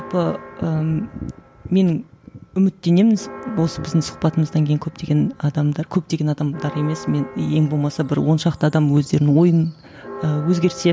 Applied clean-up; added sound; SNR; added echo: none; Church bell; 19 dB; none.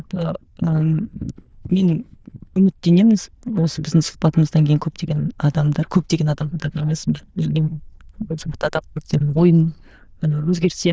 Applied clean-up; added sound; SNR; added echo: neural diffusion model UNIVERSE++.